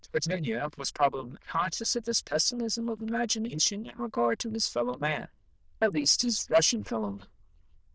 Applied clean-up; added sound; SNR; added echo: neural diffusion model UNIVERSE++.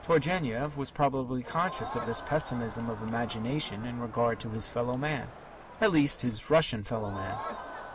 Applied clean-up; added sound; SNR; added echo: none; Crowd; 13 dB; none.